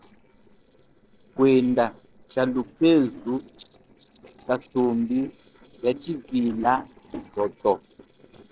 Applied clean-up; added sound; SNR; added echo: neural separator model SepFormer DNS4.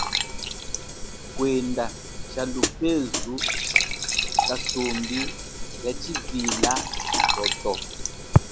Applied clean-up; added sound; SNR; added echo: none; Hi-hat + Fill (with liquid) / Trickle, dribble / Glass; -1 dB; none.